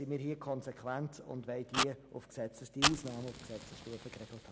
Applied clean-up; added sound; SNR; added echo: none; Fire; -3 dB; none.